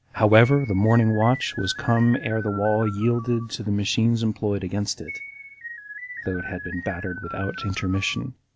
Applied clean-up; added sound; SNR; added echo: none; Keyboard (musical); 14 dB; none.